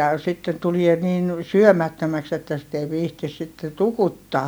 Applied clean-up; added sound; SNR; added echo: none; none; none; none.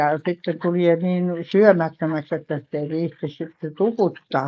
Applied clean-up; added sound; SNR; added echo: neural mask model Resemble Enhance denoiser.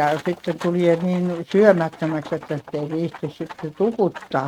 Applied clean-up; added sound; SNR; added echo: neural mask model RNNoise.